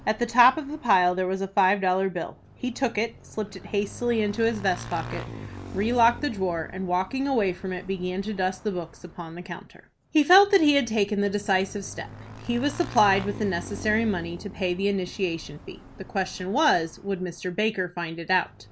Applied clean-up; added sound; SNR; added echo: none; Motorcycle / Engine; 16 dB; none.